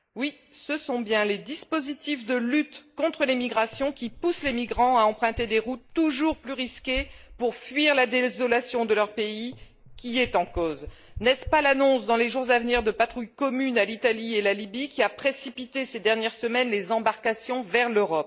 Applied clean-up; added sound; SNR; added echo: neural mask model Resemble Enhance denoiser.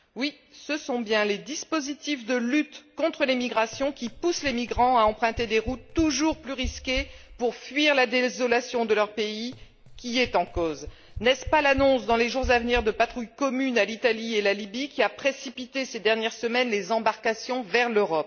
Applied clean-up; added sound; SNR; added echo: none; Run; 14 dB; none.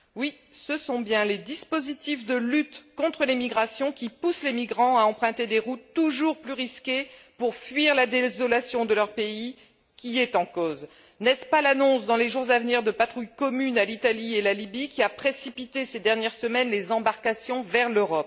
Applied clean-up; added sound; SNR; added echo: none; none; none; none.